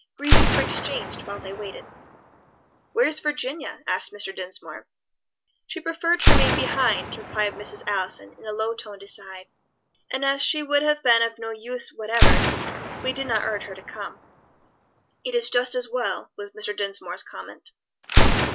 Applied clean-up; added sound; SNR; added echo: none; Gunshot, gunfire; -4 dB; none.